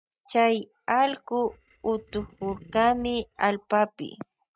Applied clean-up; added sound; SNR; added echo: neural mask model RNNoise.